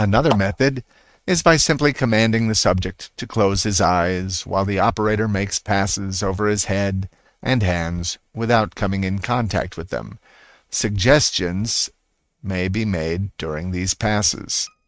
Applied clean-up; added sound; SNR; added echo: neural mask model RNNoise.